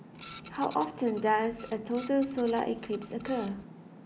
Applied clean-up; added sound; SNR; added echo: none; Printer; 15 dB; none.